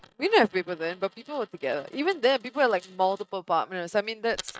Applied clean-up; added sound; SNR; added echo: neural mask model RNNoise.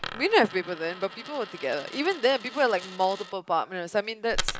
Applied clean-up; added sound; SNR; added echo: none; Coin (dropping); 11 dB; none.